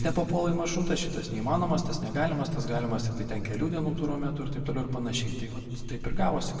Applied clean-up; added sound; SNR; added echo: none; none; none; reverberation time 2.2 s.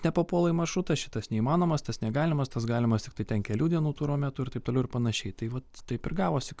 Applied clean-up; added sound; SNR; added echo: none; none; none; none.